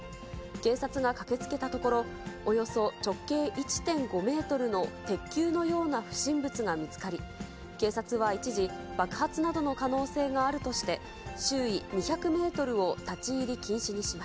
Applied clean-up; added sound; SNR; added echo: none; none; none; none.